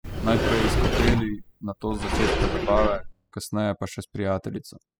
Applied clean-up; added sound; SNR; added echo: classical method spectral subtraction.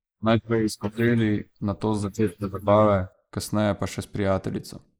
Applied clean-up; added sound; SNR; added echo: neural mask model Resemble Enhance denoiser.